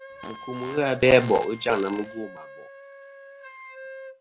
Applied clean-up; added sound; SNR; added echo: none; Wind instrument, woodwind instrument + Fart; 14 dB; none.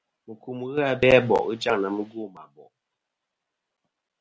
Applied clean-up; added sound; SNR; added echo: none; none; none; none.